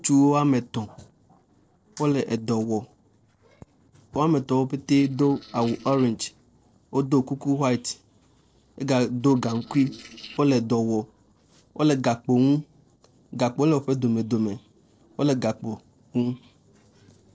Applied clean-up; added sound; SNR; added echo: neural separator model SepFormer DNS4.